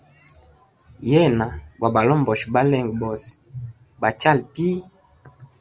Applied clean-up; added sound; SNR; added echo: none; none; none; none.